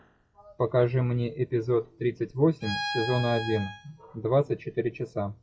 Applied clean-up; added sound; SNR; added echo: classical method log-MMSE.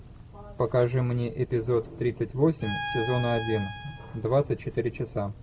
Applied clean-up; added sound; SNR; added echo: none; Bowed string instrument; 10 dB; none.